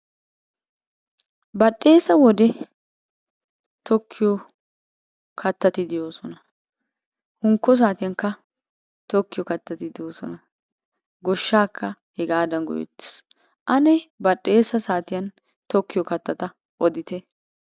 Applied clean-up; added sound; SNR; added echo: none; none; none; none.